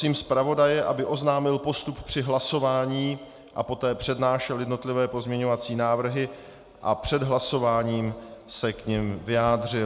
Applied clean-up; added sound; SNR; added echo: none; none; none; none.